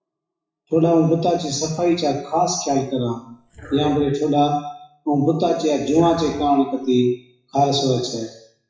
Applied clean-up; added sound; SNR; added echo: classical method WPE with log-MMSE.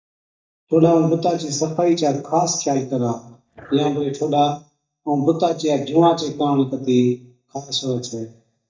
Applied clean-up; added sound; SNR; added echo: neural mask model DeepFilterNet 3.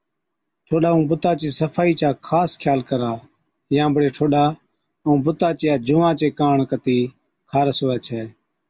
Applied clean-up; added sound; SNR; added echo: none; none; none; none.